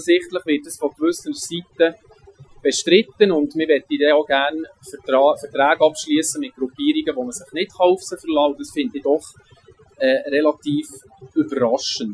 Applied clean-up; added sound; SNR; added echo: classical method Wiener filter.